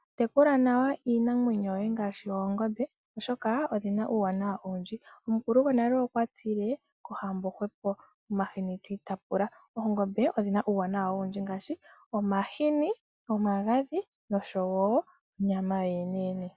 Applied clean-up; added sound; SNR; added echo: none; none; none; none.